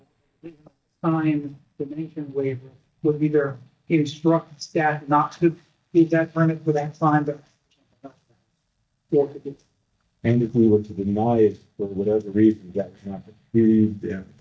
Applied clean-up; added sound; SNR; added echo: neural mask model DeepFilterNet 3.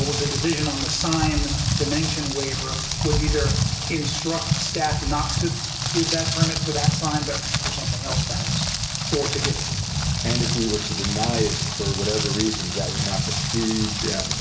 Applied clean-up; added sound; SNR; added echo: none; Rain; -3 dB; reverberation time 1.6 s.